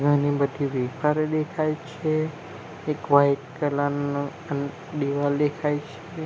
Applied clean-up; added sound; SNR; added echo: none; none; none; none.